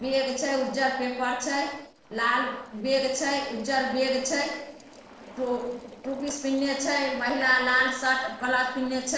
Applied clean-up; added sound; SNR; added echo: neural separator model SepFormer DNS4.